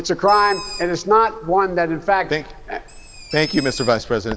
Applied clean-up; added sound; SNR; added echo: none; Bird; 15 dB; none.